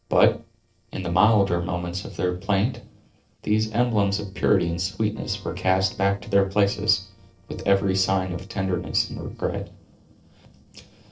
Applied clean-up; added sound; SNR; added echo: neural separator model SepFormer DNS4.